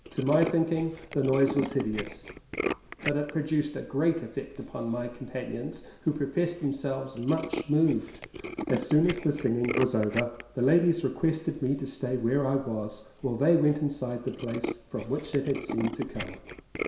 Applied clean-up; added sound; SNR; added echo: none; Tools; 10 dB; reverberation time 0.7 s.